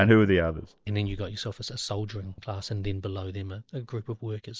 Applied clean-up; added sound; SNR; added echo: neural mask model DeepFilterNet 3.